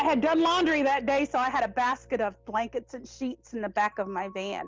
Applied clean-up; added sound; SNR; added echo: none; none; none; none.